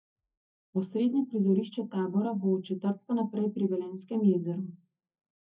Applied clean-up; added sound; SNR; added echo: neural mask model DeepFilterNet 3.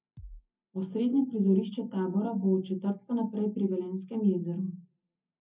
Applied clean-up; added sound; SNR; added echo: none; Bass drum; 18 dB; reverberation time 0.3 s.